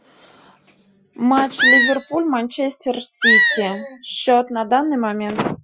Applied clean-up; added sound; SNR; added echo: classical method Wiener filter.